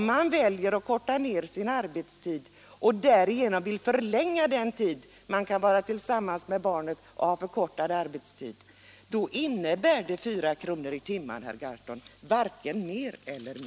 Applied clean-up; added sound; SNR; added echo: none; none; none; none.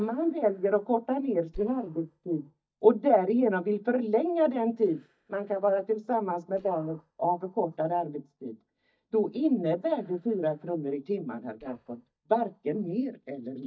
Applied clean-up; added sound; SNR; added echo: neural mask model DeepFilterNet 3.